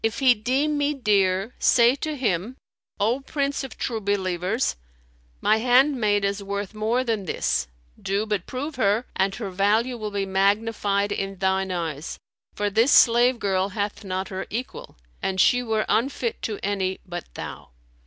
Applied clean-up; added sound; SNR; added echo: none; none; none; none.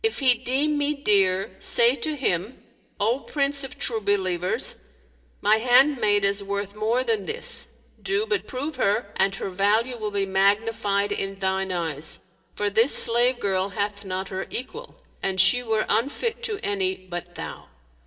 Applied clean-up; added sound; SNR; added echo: none; none; none; reverberation time 1.1 s.